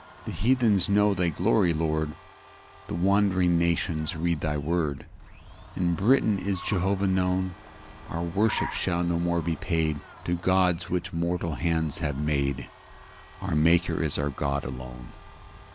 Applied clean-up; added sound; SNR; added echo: none; Domestic sounds, home sounds + Car; 18 dB; none.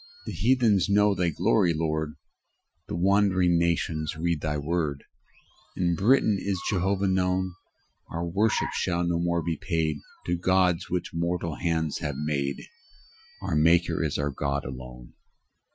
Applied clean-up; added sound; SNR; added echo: classical method Wiener filter.